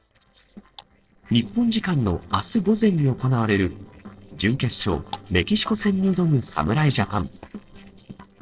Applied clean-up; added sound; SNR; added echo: neural separator model SepFormer DNS4.